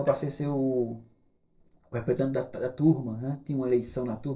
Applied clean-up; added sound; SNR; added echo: neural separator model SepFormer DNS4.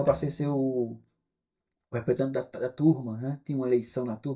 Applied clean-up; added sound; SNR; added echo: neural mask model DeepFilterNet 3.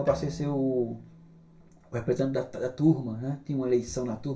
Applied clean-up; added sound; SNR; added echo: none; Bowed string instrument; 18 dB; reverberation time 0.3 s.